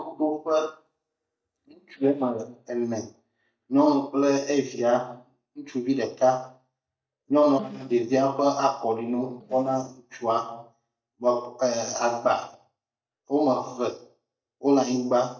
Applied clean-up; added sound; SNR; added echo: neural mask model DeepFilterNet 3.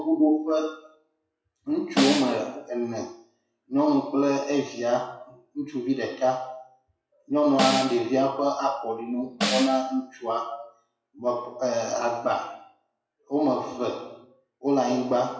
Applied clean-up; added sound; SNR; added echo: classical method WPE with log-MMSE.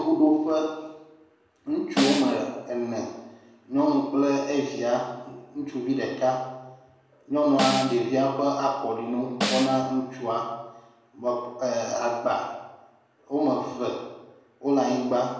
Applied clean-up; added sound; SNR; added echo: none; Snare drum; 6 dB; reverberation time 1.0 s.